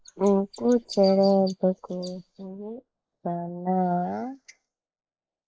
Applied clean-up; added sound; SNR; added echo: neural mask model Resemble Enhance denoiser.